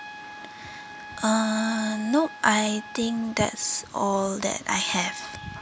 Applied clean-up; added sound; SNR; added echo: none; Trumpet; 15 dB; none.